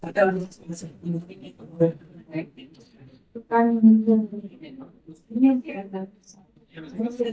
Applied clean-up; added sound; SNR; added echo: neural mask model DeepFilterNet 3.